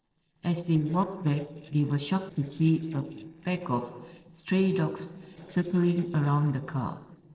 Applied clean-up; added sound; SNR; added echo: neural separator model SepFormer DNS4.